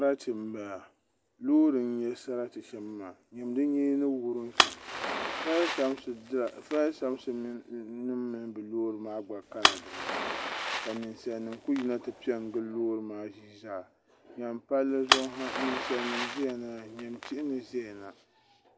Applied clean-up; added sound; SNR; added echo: none; Fire; 1 dB; none.